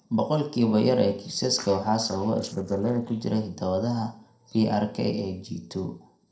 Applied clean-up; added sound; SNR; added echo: neural separator model SepFormer DNS4.